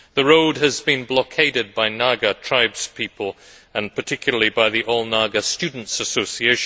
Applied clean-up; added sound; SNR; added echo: none; none; none; none.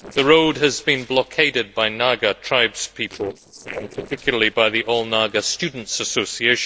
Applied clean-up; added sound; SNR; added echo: neural separator model SepFormer DNS4.